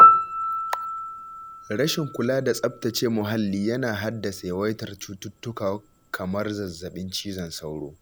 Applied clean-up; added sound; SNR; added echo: none; Piano; -2 dB; none.